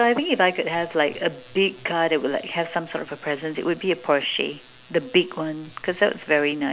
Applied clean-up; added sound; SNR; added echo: none; none; none; none.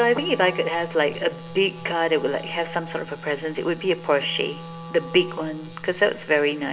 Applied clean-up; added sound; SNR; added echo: none; Wind instrument, woodwind instrument; 14 dB; reverberation time 1.0 s.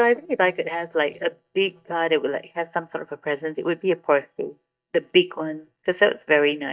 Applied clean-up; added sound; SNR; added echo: neural mask model DeepFilterNet 3.